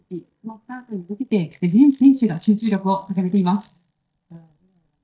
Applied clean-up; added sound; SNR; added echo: neural mask model DeepFilterNet 3.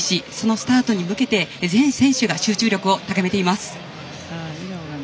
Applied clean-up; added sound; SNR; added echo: none; none; none; none.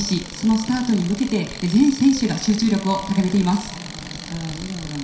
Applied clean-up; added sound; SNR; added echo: none; Tools; 16 dB; reverberation time 0.7 s.